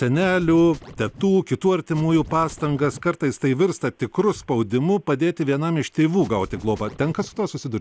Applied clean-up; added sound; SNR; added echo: none; Scratching (performance technique); 18 dB; none.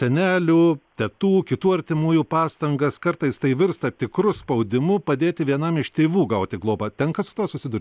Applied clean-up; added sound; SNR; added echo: none; none; none; none.